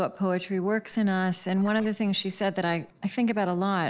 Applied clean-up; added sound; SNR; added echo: neural separator model SepFormer DNS4.